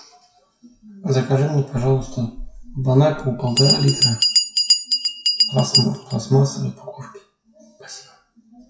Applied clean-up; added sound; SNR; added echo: classical method WPE with log-MMSE.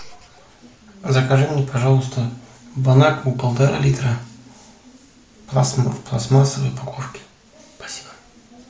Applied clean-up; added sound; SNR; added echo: none; none; none; none.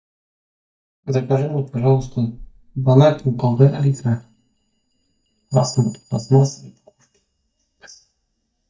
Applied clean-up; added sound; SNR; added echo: neural mask model DeepFilterNet 3.